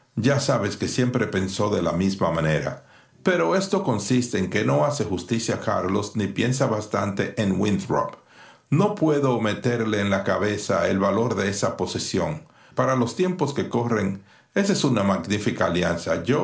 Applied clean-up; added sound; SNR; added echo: none; none; none; none.